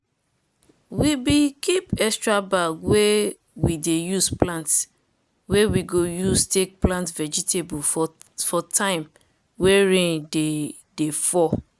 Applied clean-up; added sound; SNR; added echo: none; none; none; none.